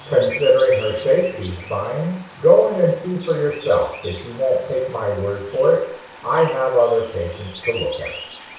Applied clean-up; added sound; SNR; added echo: none; Bird vocalization, bird call, bird song; 17 dB; reverberation time 0.6 s.